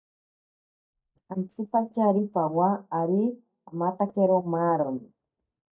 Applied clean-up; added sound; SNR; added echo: neural mask model DeepFilterNet 3.